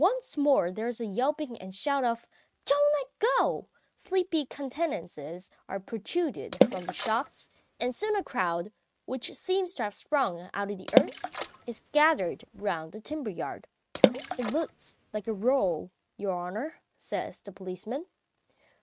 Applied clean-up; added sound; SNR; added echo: neural mask model RNNoise.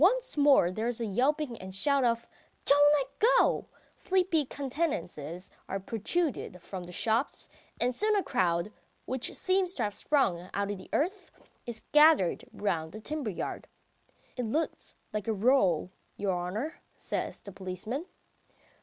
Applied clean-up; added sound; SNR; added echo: none; none; none; none.